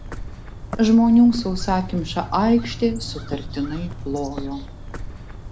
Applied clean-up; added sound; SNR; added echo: none; Bird; 11 dB; none.